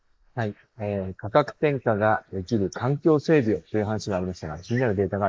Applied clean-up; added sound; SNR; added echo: neural mask model Resemble Enhance denoiser.